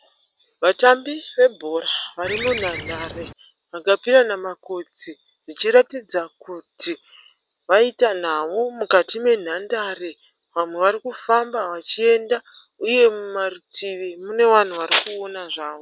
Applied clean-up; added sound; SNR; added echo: none; Bird; 9 dB; none.